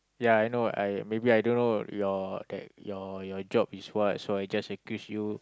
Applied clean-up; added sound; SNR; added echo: none; none; none; none.